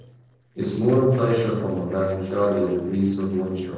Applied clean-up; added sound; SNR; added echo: neural separator model SepFormer DNS4.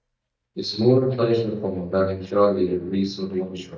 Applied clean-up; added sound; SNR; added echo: neural mask model DeepFilterNet 3.